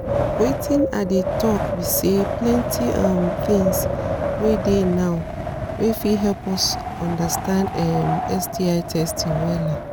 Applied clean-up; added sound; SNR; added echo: none; Wind; 3 dB; none.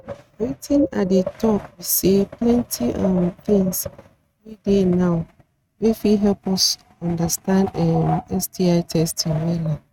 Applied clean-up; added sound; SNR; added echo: neural mask model RNNoise.